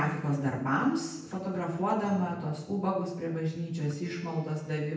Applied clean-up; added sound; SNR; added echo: none; Acoustic guitar; 17 dB; reverberation time 0.8 s.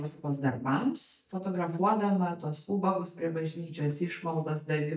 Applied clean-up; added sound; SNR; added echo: neural mask model DeepFilterNet 3.